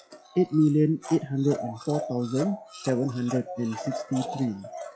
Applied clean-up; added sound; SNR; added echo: classical method log-MMSE.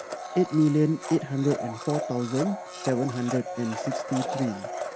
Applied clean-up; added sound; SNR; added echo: none; Domestic sounds, home sounds; 8 dB; none.